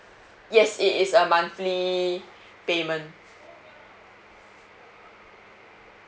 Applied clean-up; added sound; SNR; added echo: none; none; none; none.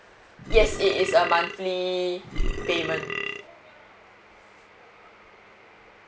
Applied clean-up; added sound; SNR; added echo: none; Burping, eructation; 1 dB; none.